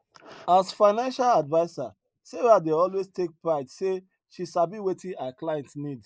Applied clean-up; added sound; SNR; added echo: neural mask model Resemble Enhance denoiser.